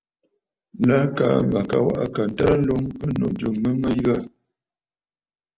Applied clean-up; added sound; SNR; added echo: none; none; none; none.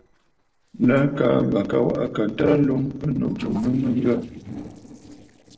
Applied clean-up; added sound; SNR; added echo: neural separator model SepFormer DNS4.